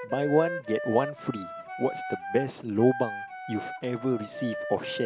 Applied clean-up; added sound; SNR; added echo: none; Wind instrument, woodwind instrument; 8 dB; none.